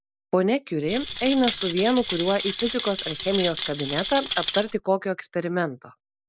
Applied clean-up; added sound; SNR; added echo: none; Rattle; 0 dB; none.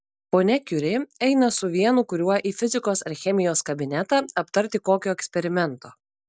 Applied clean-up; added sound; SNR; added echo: none; none; none; none.